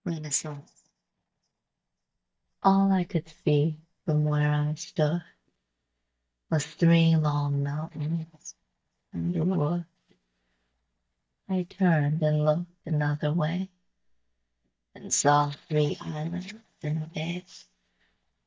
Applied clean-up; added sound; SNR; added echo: neural mask model DeepFilterNet 3.